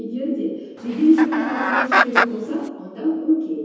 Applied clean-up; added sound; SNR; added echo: none; Chicken, rooster; 0 dB; reverberation time 1.1 s.